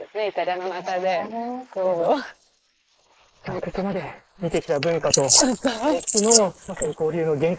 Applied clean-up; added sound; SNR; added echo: neural mask model Resemble Enhance denoiser.